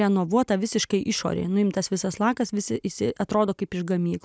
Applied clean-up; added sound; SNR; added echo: none; none; none; none.